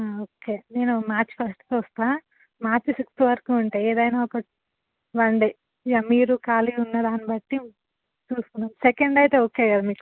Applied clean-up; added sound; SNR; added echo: none; none; none; none.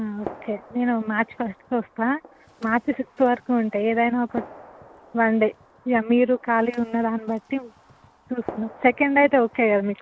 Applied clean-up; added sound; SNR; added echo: none; Gunshot, gunfire; 20 dB; none.